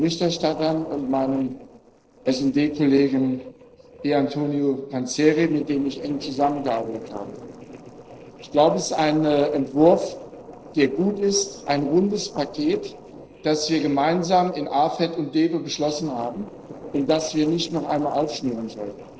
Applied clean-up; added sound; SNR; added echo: neural separator model SepFormer DNS4.